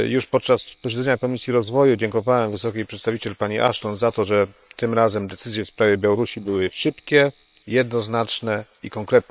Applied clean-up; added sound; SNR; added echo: neural separator model SepFormer WHAM!.